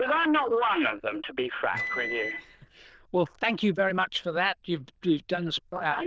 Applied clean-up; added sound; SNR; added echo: neural diffusion model UNIVERSE++.